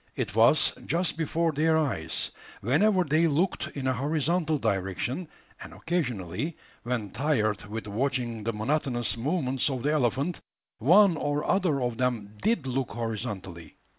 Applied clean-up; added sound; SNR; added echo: none; none; none; none.